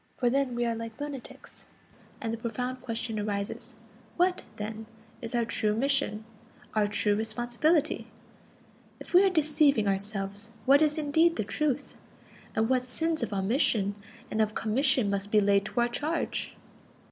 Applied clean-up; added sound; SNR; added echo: none; none; none; none.